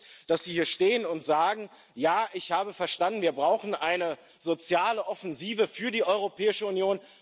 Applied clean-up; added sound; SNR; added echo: none; none; none; none.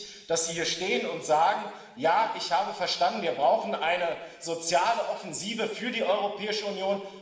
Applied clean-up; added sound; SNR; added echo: none; none; none; reverberation time 1.2 s.